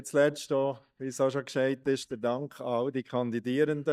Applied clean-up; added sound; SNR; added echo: neural mask model DeepFilterNet 3.